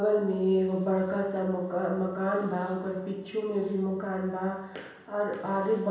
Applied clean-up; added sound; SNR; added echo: none; none; none; reverberation time 0.9 s.